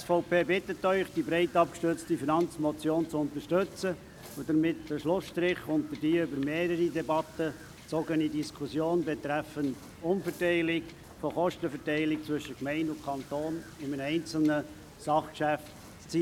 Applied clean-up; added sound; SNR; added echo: none; Wind / Boat, Water vehicle; 19 dB; none.